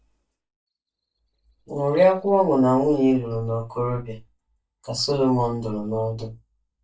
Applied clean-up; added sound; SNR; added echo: neural mask model DeepFilterNet 3.